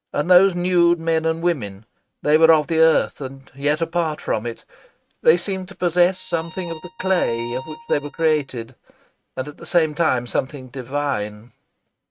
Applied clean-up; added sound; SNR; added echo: neural mask model RNNoise.